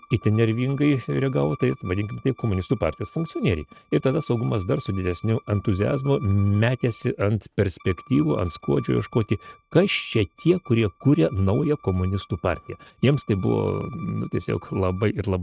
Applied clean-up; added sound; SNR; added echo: neural mask model RNNoise.